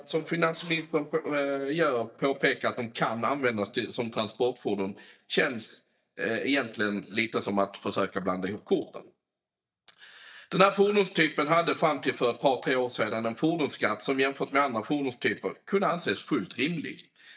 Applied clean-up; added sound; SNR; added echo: neural mask model DeepFilterNet 3.